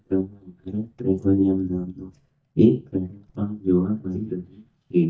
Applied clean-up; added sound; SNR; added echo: neural mask model DeepFilterNet 3.